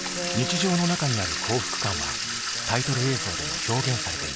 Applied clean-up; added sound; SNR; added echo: none; Sink (filling or washing) / Water tap, faucet; 2 dB; none.